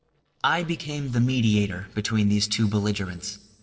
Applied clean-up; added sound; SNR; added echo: neural separator model SepFormer DNS4.